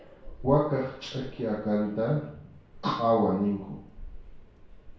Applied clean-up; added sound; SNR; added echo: none; Subway, metro, underground; 17 dB; reverberation time 0.6 s.